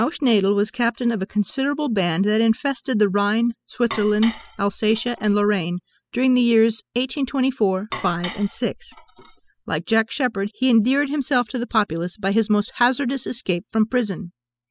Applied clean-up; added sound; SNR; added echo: classical method spectral subtraction.